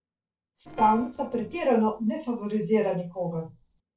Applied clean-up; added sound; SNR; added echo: neural separator model SepFormer DNS4.